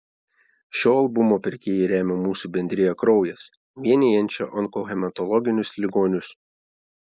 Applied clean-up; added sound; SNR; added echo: none; none; none; none.